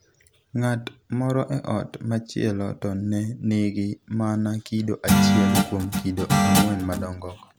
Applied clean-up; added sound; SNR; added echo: none; Guitar; -5 dB; none.